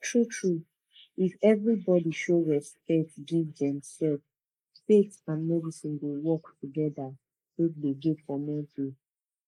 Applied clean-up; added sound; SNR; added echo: neural mask model Resemble Enhance denoiser.